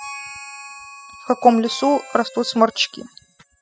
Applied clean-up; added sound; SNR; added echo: classical method spectral subtraction.